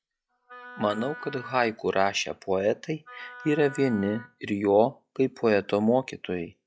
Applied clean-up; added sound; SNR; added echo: classical method log-MMSE.